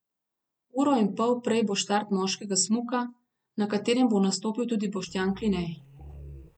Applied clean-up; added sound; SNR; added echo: none; Growling; 18 dB; none.